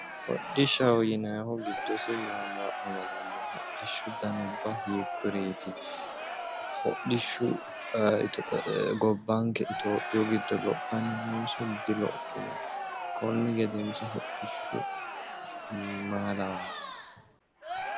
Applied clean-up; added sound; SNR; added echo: none; Crowd; 6 dB; none.